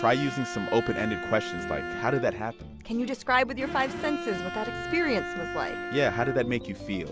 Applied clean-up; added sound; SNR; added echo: none; Bowed string instrument; 7 dB; none.